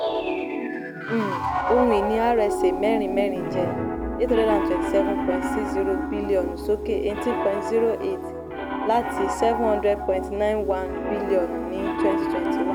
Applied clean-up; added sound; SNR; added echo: none; Piano; 1 dB; none.